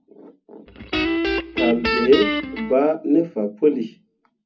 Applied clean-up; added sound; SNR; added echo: none; Guitar; 1 dB; reverberation time 0.4 s.